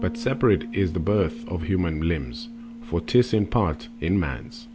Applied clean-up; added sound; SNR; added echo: none; Bass guitar; 13 dB; none.